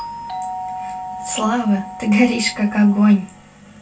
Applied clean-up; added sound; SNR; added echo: none; Doorbell; 12 dB; reverberation time 0.2 s.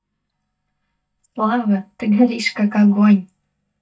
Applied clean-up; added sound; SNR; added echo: neural mask model DeepFilterNet 3.